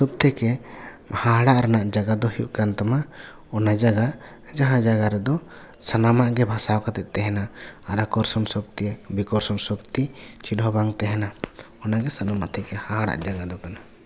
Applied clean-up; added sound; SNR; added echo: none; none; none; none.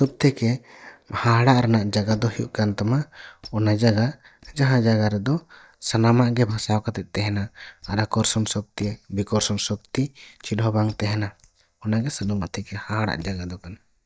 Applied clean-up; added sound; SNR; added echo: neural mask model DeepFilterNet 3.